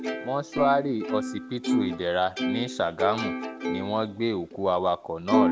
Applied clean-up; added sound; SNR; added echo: none; Plucked string instrument; 2 dB; none.